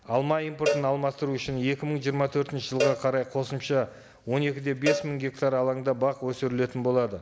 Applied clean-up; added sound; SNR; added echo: none; Cowbell; 7 dB; none.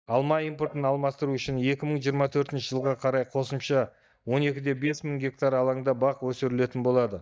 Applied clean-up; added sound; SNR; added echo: neural mask model DeepFilterNet 3.